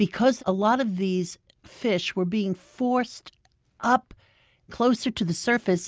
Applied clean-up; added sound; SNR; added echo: none; none; none; none.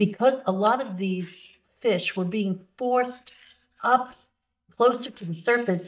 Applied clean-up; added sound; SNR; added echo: neural mask model DeepFilterNet 3.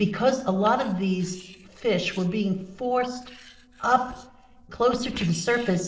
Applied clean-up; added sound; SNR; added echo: neural separator model SepFormer DNS4.